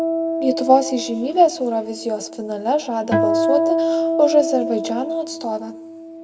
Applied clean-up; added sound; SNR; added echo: none; Acoustic guitar; 2 dB; reverberation time 0.9 s.